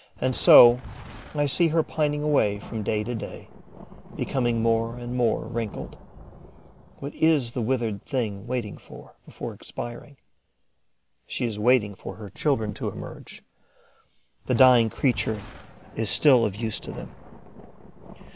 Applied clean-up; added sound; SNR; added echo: none; Thunder; 18 dB; none.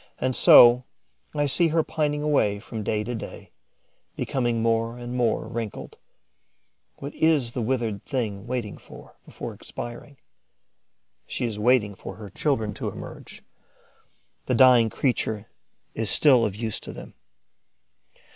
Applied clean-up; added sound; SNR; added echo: none; none; none; none.